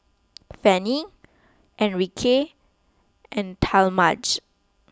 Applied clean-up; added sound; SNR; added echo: none; none; none; none.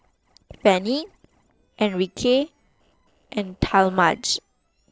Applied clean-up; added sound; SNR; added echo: neural separator model SepFormer DNS4.